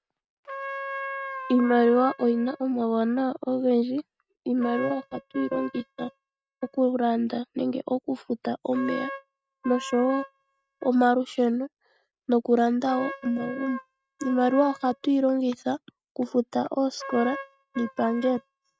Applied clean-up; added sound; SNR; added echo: neural mask model RNNoise.